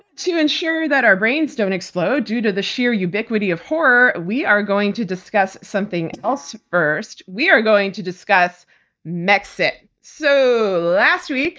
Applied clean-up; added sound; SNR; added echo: neural mask model DeepFilterNet 3.